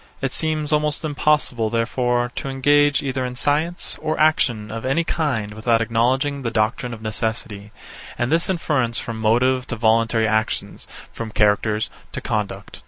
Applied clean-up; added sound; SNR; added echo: none; none; none; none.